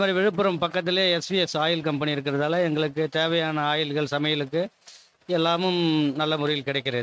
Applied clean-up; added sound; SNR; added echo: neural mask model RNNoise.